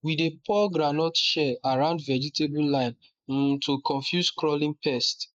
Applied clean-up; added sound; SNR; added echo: neural mask model Resemble Enhance denoiser.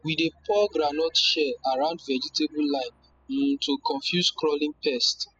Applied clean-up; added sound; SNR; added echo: classical method spectral subtraction.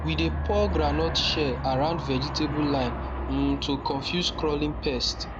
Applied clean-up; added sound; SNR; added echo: none; Aircraft; 4 dB; none.